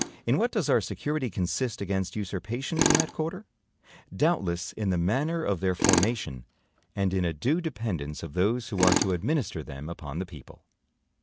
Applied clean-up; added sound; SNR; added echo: none; Tools; 5 dB; none.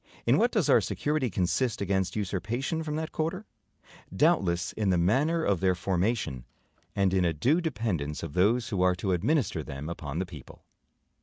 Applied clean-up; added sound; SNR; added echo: none; none; none; none.